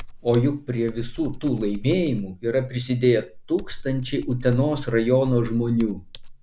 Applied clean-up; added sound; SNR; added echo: none; Computer keyboard; 13 dB; none.